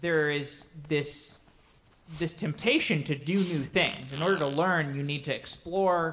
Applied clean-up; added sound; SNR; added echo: none; Fart; 18 dB; reverberation time 0.7 s.